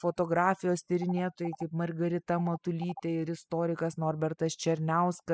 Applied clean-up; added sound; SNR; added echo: classical method spectral subtraction.